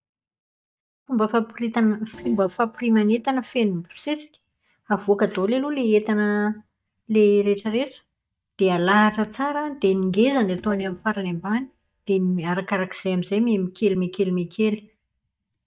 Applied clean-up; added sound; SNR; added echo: neural mask model DeepFilterNet 3.